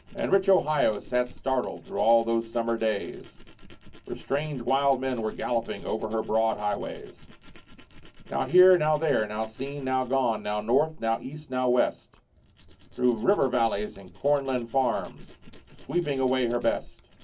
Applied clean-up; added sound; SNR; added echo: none; Tools; 19 dB; reverberation time 0.3 s.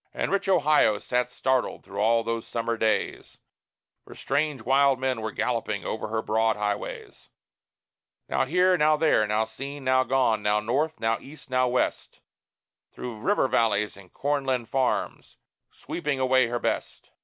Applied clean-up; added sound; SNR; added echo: none; none; none; none.